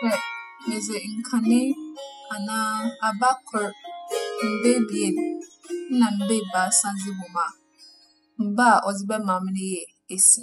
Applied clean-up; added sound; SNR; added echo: classical method spectral subtraction.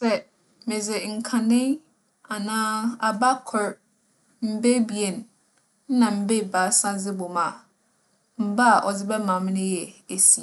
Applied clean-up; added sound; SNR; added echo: none; none; none; none.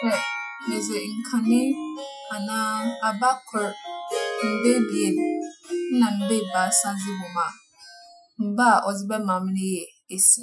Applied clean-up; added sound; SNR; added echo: classical method Wiener filter.